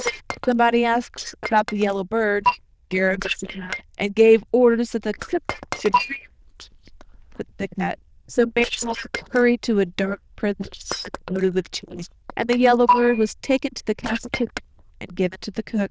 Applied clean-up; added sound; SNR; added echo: neural diffusion model UNIVERSE++.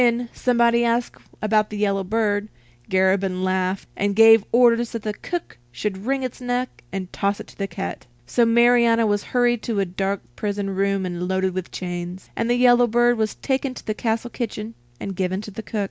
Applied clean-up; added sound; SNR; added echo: none; none; none; none.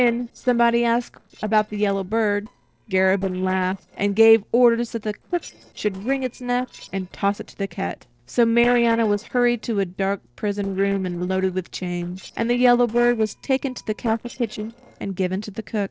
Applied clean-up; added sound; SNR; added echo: neural separator model SepFormer DNS4.